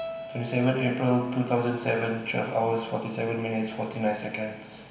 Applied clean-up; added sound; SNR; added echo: none; Keyboard (musical); 17 dB; reverberation time 1.2 s.